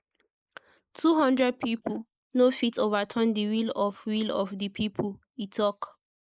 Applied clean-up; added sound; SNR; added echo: neural mask model Resemble Enhance denoiser.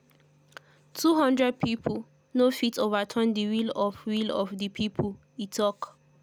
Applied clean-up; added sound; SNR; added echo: none; none; none; none.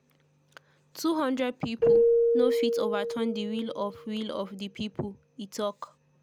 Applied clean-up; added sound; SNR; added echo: none; Keyboard (musical); -3 dB; none.